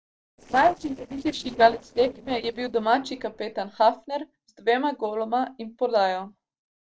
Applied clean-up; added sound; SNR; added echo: neural separator model SepFormer DNS4.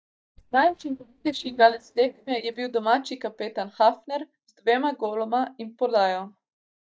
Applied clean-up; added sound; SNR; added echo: neural mask model DeepFilterNet 3.